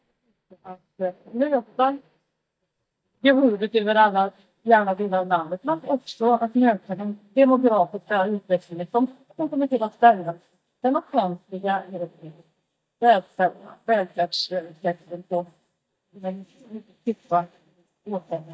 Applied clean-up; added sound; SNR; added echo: neural mask model DeepFilterNet 3.